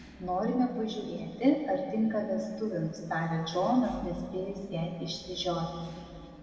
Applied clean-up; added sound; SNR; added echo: none; Engine / Mechanisms; 19 dB; reverberation time 2.1 s.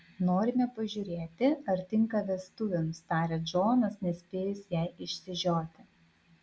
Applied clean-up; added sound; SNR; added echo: none; none; none; none.